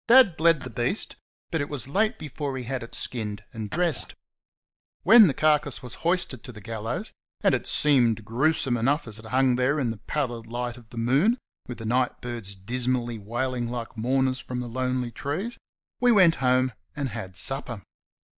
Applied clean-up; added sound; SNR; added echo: neural mask model DeepFilterNet 3.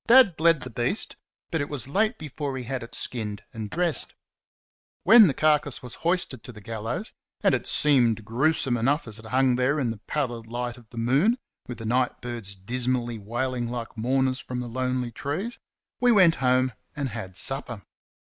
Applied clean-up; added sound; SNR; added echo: neural mask model RNNoise.